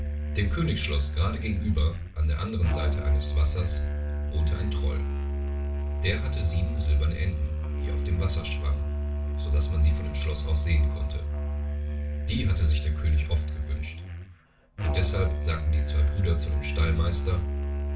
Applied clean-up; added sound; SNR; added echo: none; Musical instrument; 1 dB; reverberation time 0.3 s.